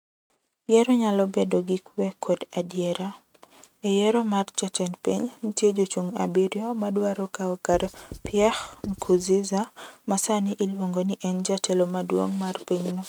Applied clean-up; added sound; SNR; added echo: neural mask model RNNoise.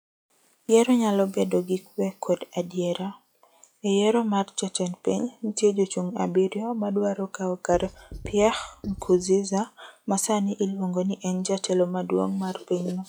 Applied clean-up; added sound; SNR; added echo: classical method log-MMSE.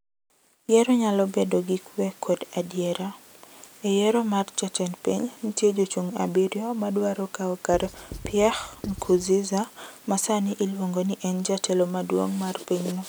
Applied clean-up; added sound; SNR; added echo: none; Writing; 15 dB; none.